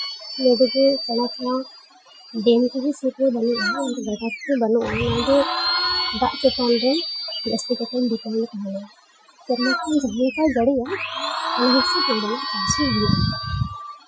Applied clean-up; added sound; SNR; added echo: classical method Wiener filter.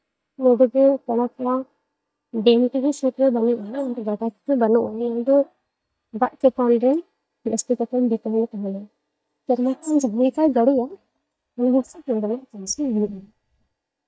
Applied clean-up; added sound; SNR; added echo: neural mask model DeepFilterNet 3.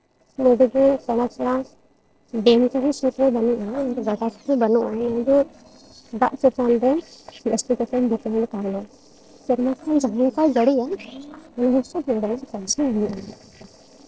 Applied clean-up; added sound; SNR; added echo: neural separator model SepFormer DNS4.